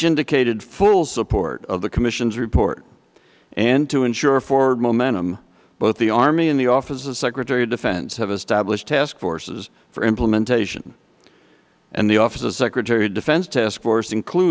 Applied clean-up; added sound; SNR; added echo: none; none; none; none.